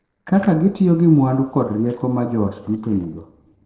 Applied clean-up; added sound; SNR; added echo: neural separator model SepFormer DNS4.